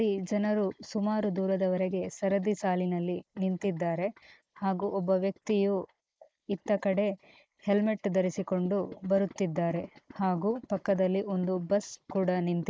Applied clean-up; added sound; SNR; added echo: neural mask model Resemble Enhance denoiser.